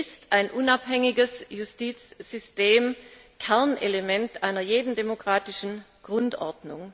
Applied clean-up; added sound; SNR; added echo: none; none; none; none.